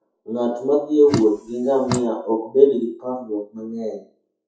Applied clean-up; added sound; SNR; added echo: classical method WPE with log-MMSE.